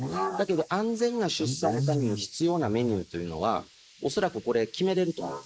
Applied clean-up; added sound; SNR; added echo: neural mask model Resemble Enhance denoiser.